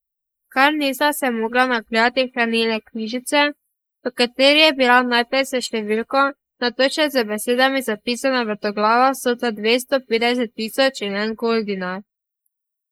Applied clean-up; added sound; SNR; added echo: neural mask model Resemble Enhance denoiser.